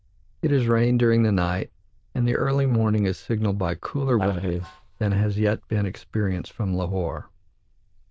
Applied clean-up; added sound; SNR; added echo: neural diffusion model UNIVERSE++.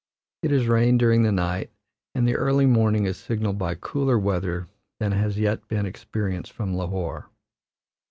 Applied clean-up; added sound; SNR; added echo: none; none; none; none.